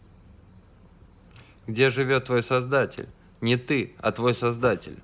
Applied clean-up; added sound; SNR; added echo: none; none; none; none.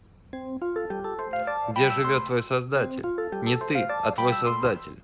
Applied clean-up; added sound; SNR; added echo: none; Ringtone; 2 dB; none.